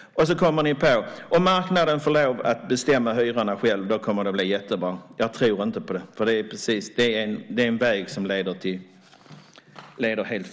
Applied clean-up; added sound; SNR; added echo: none; none; none; none.